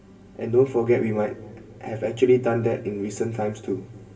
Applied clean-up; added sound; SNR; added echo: none; none; none; reverberation time 2.7 s.